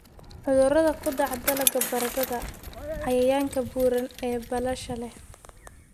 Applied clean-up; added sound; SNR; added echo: none; Bicycle; 8 dB; none.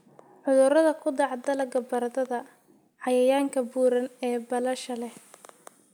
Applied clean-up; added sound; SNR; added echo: none; none; none; none.